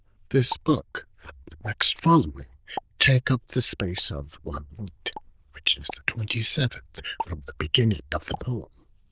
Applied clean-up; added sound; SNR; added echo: neural diffusion model UNIVERSE++.